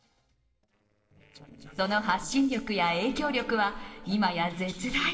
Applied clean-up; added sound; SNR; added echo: neural separator model SepFormer DNS4.